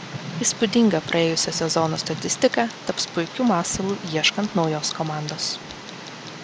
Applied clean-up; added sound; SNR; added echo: none; Tick; 12 dB; none.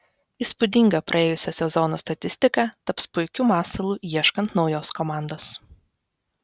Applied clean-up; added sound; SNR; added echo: none; none; none; none.